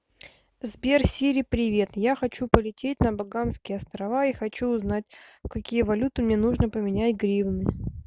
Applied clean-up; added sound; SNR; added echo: none; none; none; none.